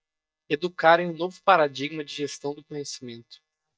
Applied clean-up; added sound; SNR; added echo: neural mask model DeepFilterNet 3.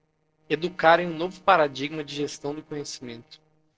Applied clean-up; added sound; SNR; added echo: neural separator model SepFormer DNS4.